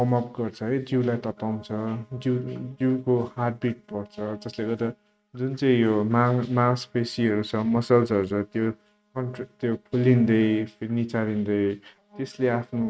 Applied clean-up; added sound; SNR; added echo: neural mask model RNNoise.